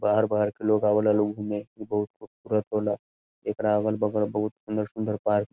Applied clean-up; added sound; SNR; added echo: none; none; none; none.